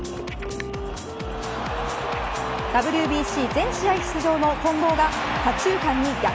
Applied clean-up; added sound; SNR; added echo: none; Wind instrument, woodwind instrument; 13 dB; none.